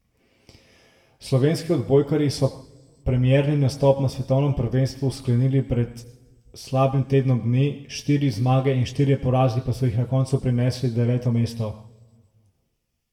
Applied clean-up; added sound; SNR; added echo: none; none; none; reverberation time 0.9 s.